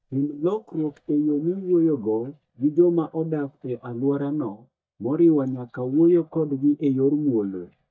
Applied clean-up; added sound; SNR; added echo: neural mask model DeepFilterNet 3.